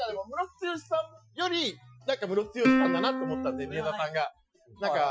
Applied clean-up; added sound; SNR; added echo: classical method Wiener filter.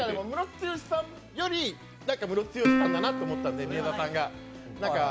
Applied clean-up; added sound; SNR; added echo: none; Plucked string instrument; 3 dB; none.